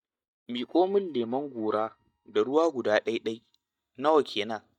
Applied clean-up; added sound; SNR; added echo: neural mask model DeepFilterNet 3.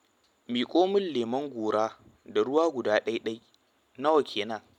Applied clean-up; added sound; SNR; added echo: none; none; none; none.